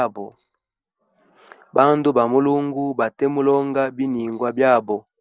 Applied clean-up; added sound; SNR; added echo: neural separator model SepFormer DNS4.